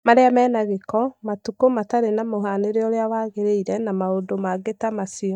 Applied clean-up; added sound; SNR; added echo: neural mask model DeepFilterNet 3.